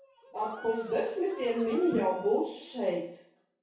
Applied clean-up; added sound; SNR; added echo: none; Cheering; 18 dB; reverberation time 0.6 s.